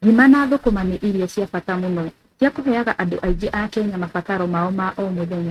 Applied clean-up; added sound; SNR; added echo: neural mask model RNNoise.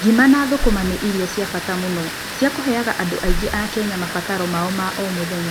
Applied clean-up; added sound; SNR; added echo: none; Breathing + Water; 5 dB; none.